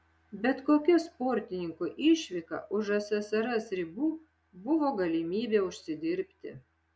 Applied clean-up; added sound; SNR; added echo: none; none; none; none.